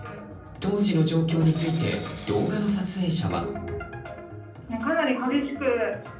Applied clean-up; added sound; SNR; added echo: none; Tools; 16 dB; reverberation time 0.6 s.